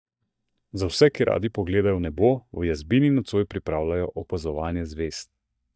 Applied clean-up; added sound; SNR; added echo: neural mask model DeepFilterNet 3.